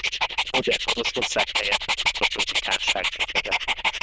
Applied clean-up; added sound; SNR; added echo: neural diffusion model UNIVERSE++.